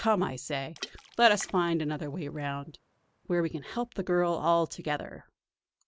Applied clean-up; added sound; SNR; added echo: none; Water / Splash, splatter; 20 dB; none.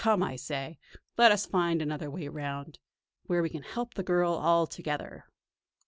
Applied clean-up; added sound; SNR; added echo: none; none; none; none.